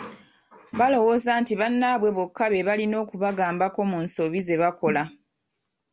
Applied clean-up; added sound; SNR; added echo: none; none; none; none.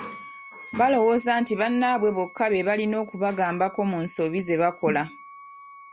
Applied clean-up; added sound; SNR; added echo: none; Wind instrument, woodwind instrument; 20 dB; none.